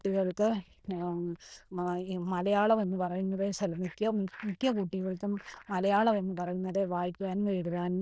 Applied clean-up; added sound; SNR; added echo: neural diffusion model UNIVERSE++.